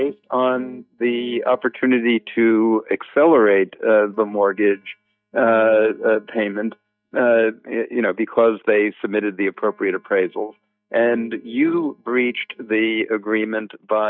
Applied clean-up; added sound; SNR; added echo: neural mask model DeepFilterNet 3.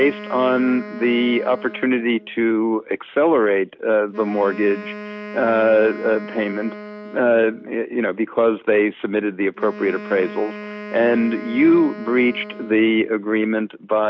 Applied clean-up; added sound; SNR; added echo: none; Wind instrument, woodwind instrument; 16 dB; none.